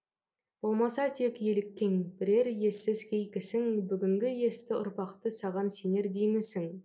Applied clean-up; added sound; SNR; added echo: none; none; none; none.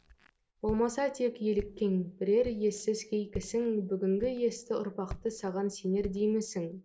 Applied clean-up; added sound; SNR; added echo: none; Walk, footsteps; 17 dB; none.